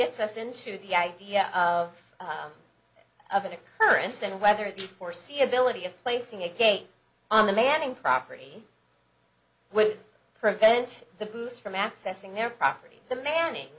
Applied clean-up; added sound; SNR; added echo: none; none; none; none.